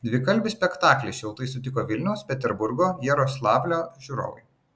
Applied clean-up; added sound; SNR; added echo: none; none; none; none.